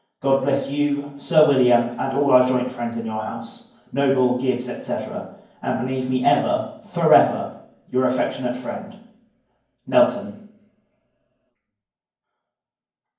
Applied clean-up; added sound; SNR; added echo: none; none; none; reverberation time 0.9 s.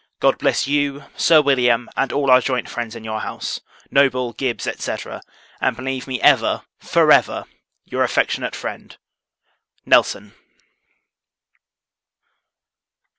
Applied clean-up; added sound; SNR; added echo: none; none; none; none.